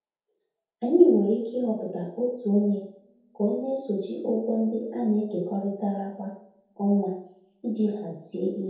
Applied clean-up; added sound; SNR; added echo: none; none; none; reverberation time 0.7 s.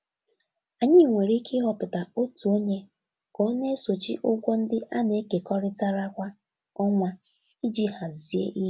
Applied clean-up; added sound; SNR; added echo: none; none; none; none.